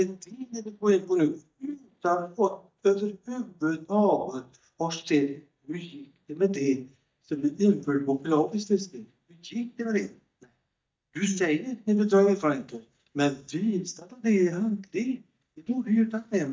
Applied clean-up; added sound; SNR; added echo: neural mask model DeepFilterNet 3.